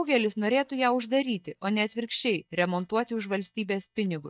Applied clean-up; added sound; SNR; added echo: neural mask model DeepFilterNet 3.